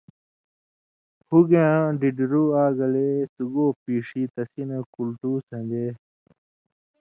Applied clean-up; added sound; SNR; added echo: none; none; none; none.